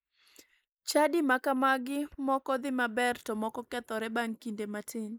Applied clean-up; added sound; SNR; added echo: neural mask model Resemble Enhance denoiser.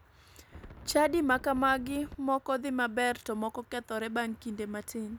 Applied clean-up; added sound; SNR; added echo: none; Wind; 16 dB; none.